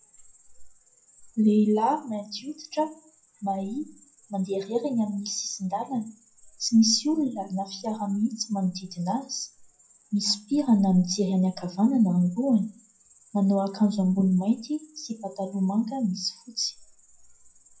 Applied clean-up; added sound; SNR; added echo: classical method WPE with log-MMSE.